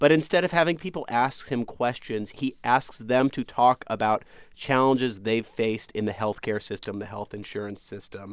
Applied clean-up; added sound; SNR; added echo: none; none; none; none.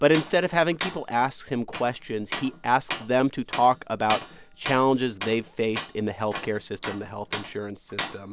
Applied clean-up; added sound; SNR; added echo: none; Tools; 11 dB; none.